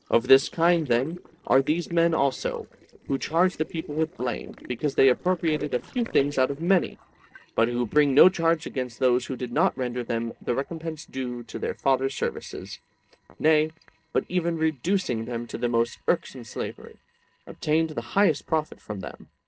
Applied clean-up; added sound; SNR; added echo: neural separator model SepFormer DNS4.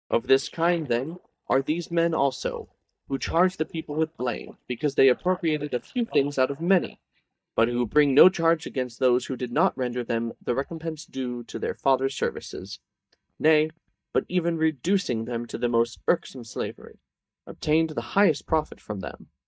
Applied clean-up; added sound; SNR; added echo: neural mask model DeepFilterNet 3.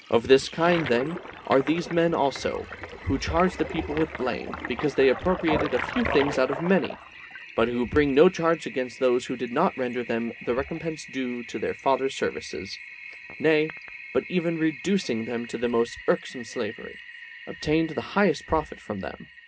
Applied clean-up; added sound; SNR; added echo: none; Toilet flush; 12 dB; reverberation time 0.3 s.